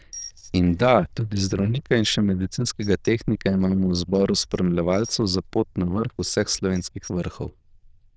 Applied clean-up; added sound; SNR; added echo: neural diffusion model UNIVERSE++.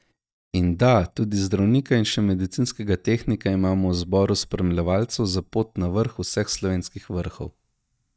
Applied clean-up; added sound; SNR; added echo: neural mask model DeepFilterNet 3.